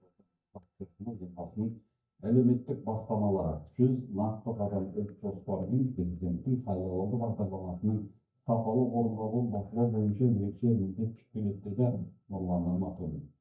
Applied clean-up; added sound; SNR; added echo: neural mask model DeepFilterNet 3.